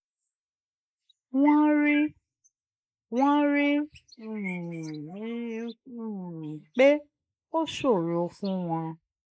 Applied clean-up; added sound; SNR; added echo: neural mask model Resemble Enhance denoiser.